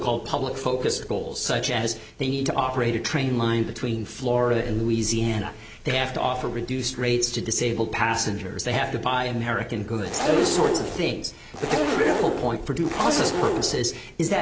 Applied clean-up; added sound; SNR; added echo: none; Zipper (clothing); 1 dB; none.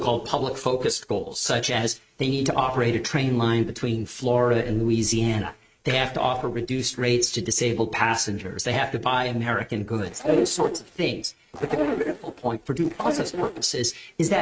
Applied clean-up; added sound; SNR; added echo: neural mask model RNNoise.